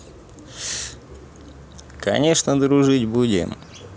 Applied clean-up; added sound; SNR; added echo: none; none; none; none.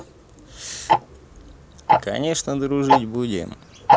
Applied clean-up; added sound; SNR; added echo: none; Tick-tock; -4 dB; none.